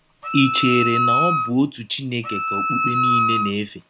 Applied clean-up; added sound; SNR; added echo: none; Wind instrument, woodwind instrument; -1 dB; none.